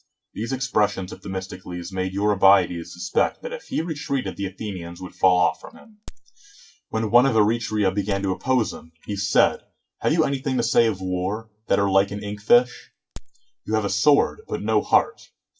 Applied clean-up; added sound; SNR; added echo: none; Crack; 17 dB; reverberation time 0.2 s.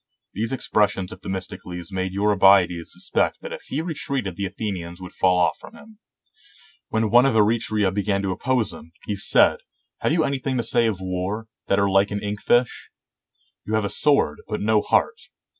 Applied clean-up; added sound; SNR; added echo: none; none; none; none.